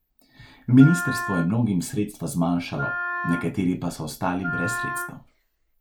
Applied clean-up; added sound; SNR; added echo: none; Wind instrument, woodwind instrument; 8 dB; none.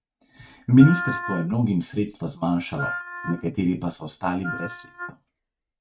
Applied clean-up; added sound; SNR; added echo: neural mask model RNNoise.